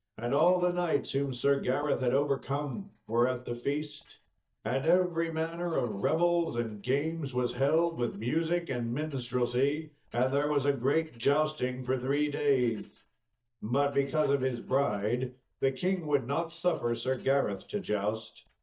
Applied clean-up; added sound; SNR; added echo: neural mask model DeepFilterNet 3.